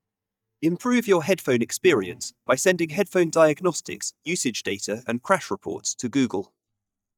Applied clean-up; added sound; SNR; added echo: neural mask model DeepFilterNet 3.